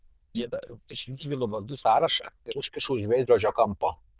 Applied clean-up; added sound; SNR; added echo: neural diffusion model UNIVERSE++.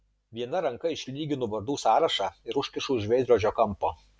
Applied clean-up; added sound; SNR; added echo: none; none; none; none.